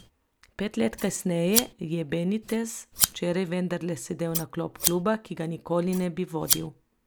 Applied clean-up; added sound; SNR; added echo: none; Scissors; 5 dB; none.